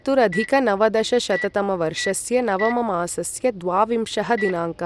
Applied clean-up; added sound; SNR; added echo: none; Microwave oven; 15 dB; none.